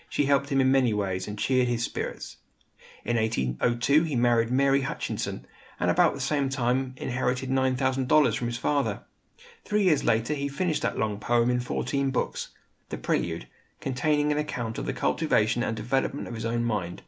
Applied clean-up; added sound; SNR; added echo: none; none; none; none.